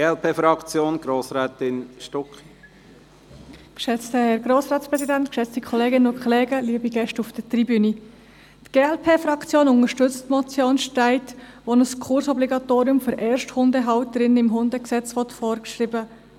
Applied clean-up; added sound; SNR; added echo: none; Tambourine; 19 dB; none.